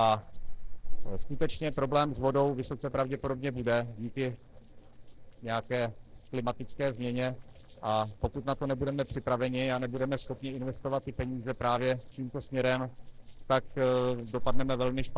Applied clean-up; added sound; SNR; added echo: neural separator model SepFormer DNS4.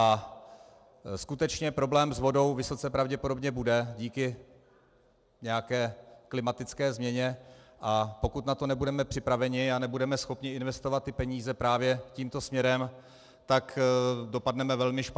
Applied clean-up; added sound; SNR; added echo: none; none; none; none.